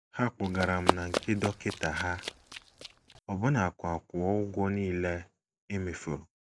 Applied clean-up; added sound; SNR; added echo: none; Run; 3 dB; none.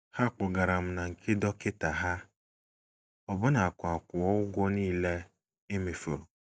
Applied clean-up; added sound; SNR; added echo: none; none; none; none.